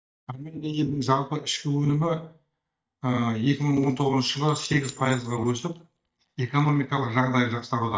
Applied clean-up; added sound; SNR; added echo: neural mask model DeepFilterNet 3.